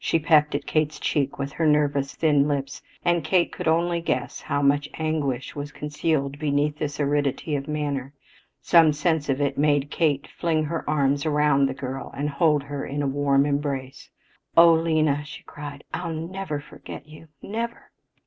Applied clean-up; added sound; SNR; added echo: none; none; none; none.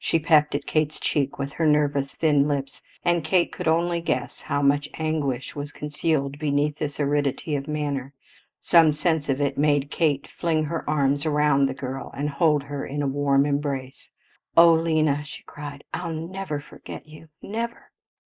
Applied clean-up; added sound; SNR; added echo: neural mask model Resemble Enhance denoiser.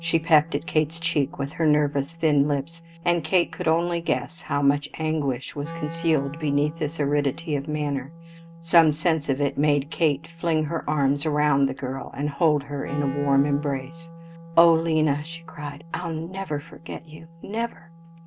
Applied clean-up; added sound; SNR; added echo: none; Wind instrument, woodwind instrument; 18 dB; none.